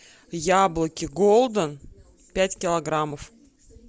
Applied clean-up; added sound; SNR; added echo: none; none; none; none.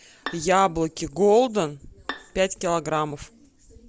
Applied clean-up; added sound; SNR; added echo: none; Bowed string instrument; 19 dB; none.